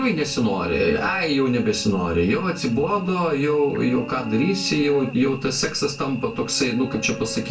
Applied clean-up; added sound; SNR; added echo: none; Cricket / Buzz; 15 dB; reverberation time 0.3 s.